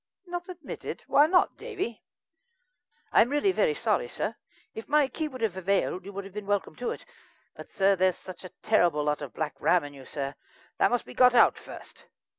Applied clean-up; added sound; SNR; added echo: none; none; none; none.